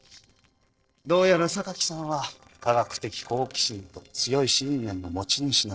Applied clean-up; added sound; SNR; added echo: neural separator model SepFormer DNS4.